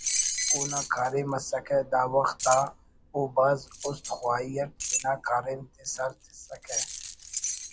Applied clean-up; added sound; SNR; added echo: none; Keys jangling; 5 dB; none.